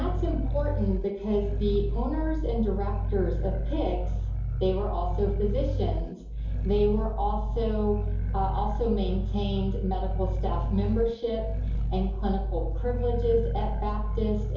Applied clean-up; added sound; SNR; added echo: none; Growling; -2 dB; reverberation time 2.8 s.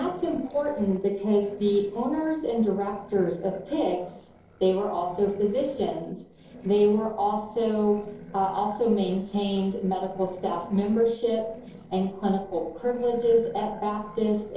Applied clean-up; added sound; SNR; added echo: neural separator model SepFormer DNS4.